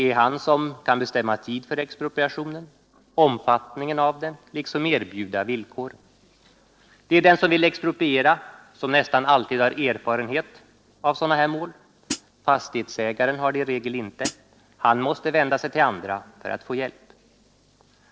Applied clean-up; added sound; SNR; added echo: neural separator model SepFormer DNS4.